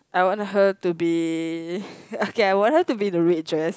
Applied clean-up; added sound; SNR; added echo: none; none; none; none.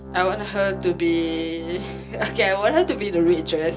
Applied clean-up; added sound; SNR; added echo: none; Organ; 12 dB; reverberation time 0.2 s.